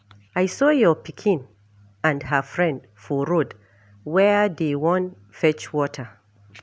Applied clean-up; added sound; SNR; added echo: none; none; none; none.